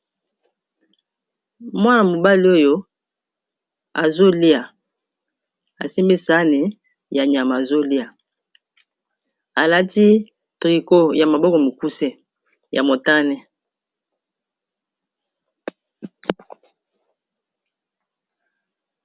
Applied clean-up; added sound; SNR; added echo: none; none; none; none.